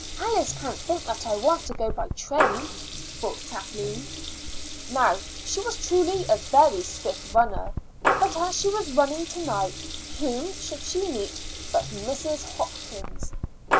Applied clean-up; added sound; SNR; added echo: none; Water tap, faucet / Liquid; 5 dB; none.